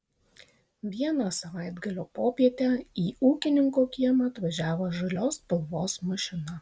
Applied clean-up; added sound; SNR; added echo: none; none; none; none.